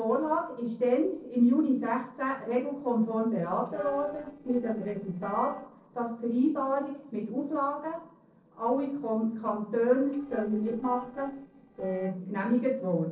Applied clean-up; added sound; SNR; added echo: neural separator model SepFormer DNS4.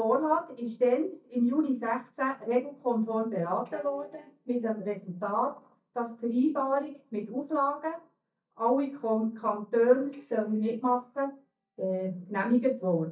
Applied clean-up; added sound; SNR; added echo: neural mask model DeepFilterNet 3.